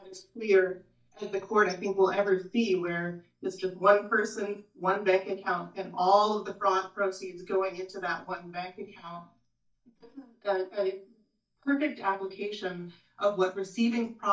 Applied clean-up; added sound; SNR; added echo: neural mask model DeepFilterNet 3.